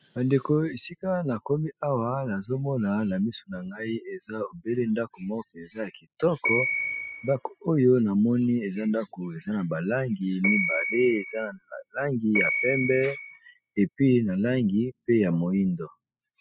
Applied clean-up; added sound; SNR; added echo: classical method spectral subtraction.